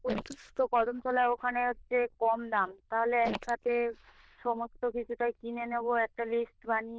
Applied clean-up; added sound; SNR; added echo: neural diffusion model UNIVERSE++.